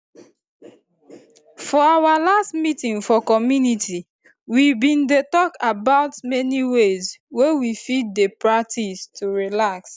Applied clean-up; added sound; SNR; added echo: none; none; none; none.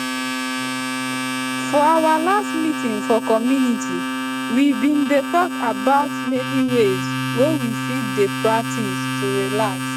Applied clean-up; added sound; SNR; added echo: neural mask model RNNoise.